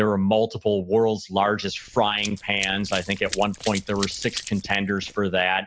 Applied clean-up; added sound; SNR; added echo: none; Run; 14 dB; none.